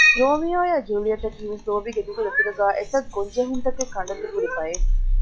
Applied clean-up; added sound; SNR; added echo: classical method log-MMSE.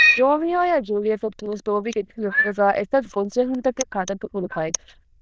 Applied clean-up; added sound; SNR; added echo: neural diffusion model UNIVERSE++.